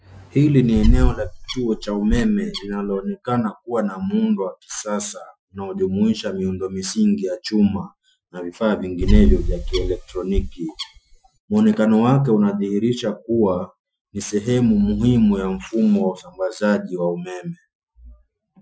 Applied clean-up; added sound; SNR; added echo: classical method Wiener filter.